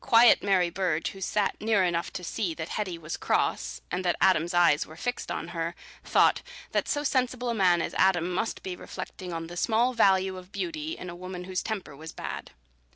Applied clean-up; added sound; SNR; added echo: none; none; none; none.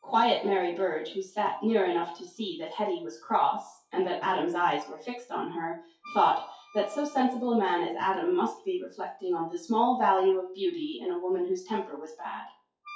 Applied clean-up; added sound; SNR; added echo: classical method WPE with log-MMSE.